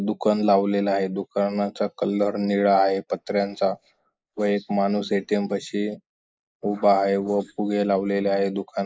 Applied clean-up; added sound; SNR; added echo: neural mask model Resemble Enhance denoiser.